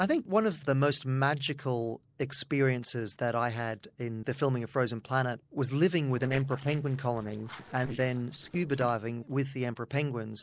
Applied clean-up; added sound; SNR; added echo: neural separator model SepFormer DNS4.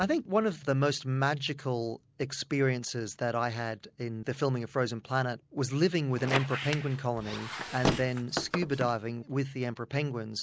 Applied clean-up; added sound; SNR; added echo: none; Squeak; 4 dB; none.